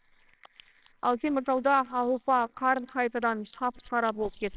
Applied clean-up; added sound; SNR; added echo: neural separator model SepFormer WHAMR!.